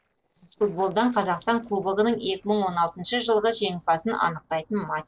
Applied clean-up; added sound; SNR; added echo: neural separator model SepFormer DNS4.